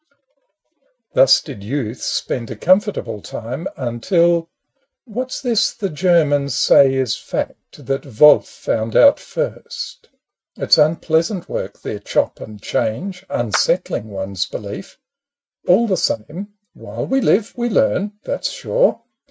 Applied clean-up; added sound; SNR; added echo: neural mask model RNNoise.